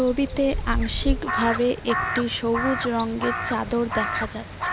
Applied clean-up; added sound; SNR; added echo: none; Crow; 3 dB; none.